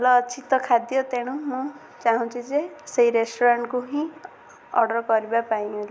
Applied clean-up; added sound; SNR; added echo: none; none; none; none.